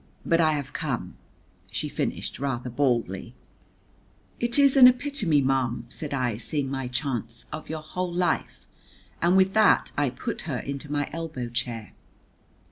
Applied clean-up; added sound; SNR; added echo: none; none; none; none.